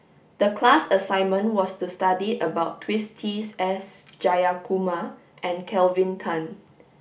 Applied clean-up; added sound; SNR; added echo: none; none; none; none.